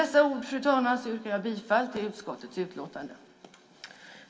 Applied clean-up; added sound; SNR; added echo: none; none; none; reverberation time 2.1 s.